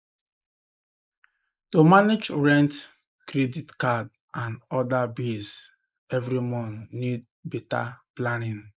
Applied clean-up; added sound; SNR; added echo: neural mask model Resemble Enhance denoiser.